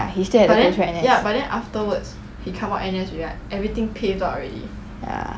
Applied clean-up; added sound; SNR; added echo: none; none; none; none.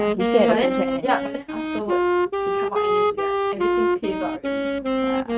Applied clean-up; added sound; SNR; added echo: neural mask model RNNoise.